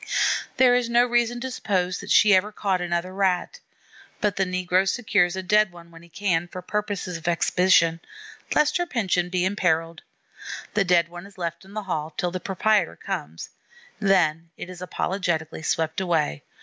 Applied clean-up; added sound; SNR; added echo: none; none; none; none.